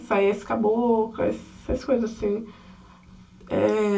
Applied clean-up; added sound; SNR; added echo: none; none; none; reverberation time 0.2 s.